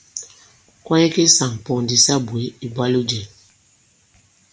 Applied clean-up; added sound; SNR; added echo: none; none; none; none.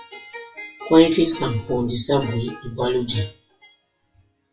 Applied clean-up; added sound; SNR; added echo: classical method WPE with log-MMSE.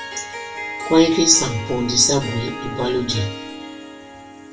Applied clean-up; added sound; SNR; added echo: none; Harp; 11 dB; reverberation time 0.3 s.